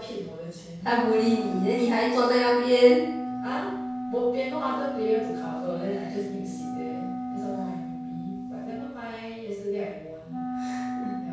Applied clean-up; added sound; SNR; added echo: none; Wind instrument, woodwind instrument; 7 dB; reverberation time 0.7 s.